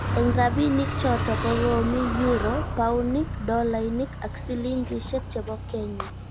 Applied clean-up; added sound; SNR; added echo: none; Car; 3 dB; none.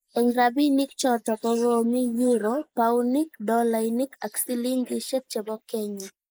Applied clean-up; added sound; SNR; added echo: neural mask model Resemble Enhance denoiser.